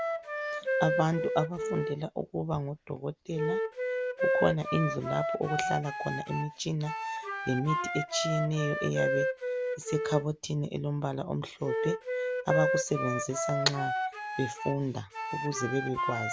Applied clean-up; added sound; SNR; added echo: none; Wind instrument, woodwind instrument; 0 dB; none.